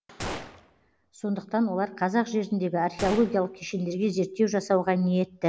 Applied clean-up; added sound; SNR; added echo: none; Gunshot, gunfire; 15 dB; none.